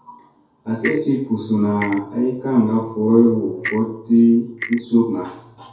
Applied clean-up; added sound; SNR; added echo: none; Clock; 15 dB; reverberation time 2.4 s.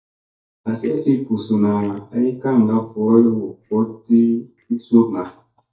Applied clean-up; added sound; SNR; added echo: neural mask model DeepFilterNet 3.